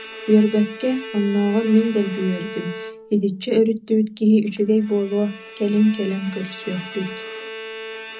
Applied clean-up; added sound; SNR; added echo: none; Bowed string instrument; 15 dB; reverberation time 0.4 s.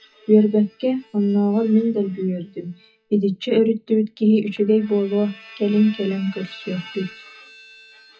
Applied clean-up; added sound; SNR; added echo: classical method WPE with log-MMSE.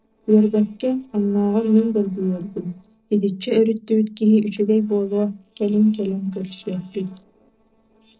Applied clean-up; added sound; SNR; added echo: neural separator model SepFormer DNS4.